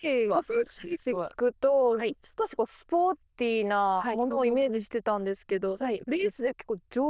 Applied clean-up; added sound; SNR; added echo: neural diffusion model UNIVERSE++.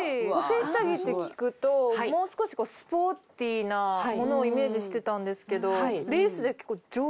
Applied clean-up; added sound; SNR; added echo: none; none; none; none.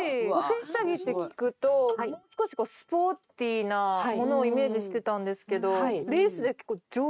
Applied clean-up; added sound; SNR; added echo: neural mask model RNNoise.